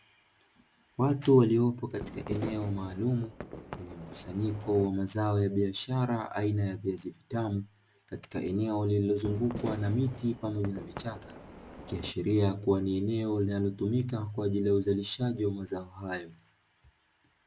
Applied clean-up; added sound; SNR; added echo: none; Fireworks; 12 dB; none.